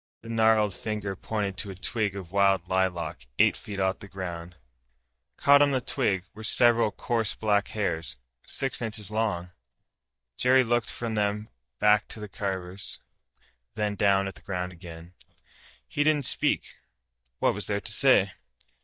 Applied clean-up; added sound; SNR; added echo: neural mask model DeepFilterNet 3.